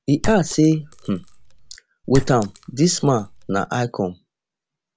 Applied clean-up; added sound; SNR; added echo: none; Chink, clink; 9 dB; none.